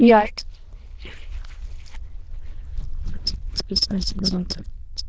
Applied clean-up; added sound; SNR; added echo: neural diffusion model UNIVERSE++.